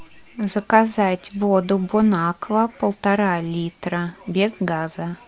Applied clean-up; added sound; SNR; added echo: none; none; none; none.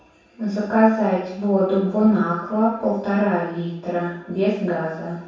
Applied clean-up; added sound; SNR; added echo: none; none; none; reverberation time 0.7 s.